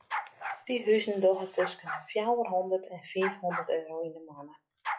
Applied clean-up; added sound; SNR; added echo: classical method log-MMSE.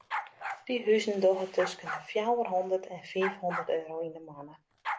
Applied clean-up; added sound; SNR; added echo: none; Bark; 10 dB; none.